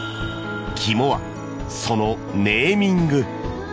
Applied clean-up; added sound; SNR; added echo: none; none; none; none.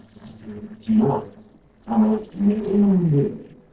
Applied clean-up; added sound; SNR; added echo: neural separator model SepFormer DNS4.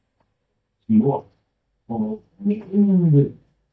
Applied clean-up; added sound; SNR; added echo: neural mask model DeepFilterNet 3.